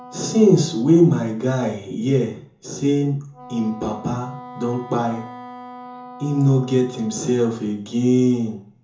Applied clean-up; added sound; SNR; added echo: none; Wind instrument, woodwind instrument; 20 dB; reverberation time 0.6 s.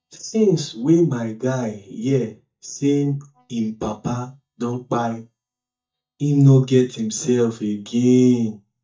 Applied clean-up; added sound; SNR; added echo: neural mask model DeepFilterNet 3.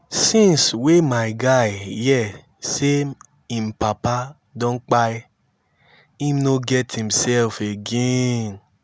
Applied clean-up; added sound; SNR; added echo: none; none; none; none.